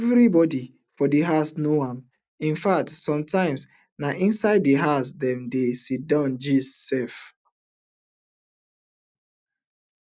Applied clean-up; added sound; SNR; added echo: neural mask model DeepFilterNet 3.